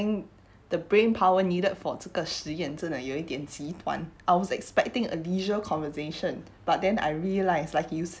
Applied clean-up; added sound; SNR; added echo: none; none; none; none.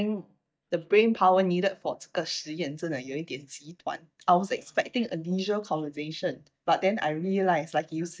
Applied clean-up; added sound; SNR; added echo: neural mask model DeepFilterNet 3.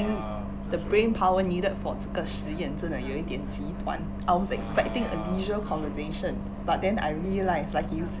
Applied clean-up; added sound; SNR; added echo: none; Bus; 4 dB; none.